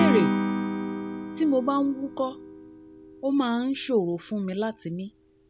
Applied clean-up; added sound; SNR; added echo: none; Acoustic guitar / Strum; 3 dB; none.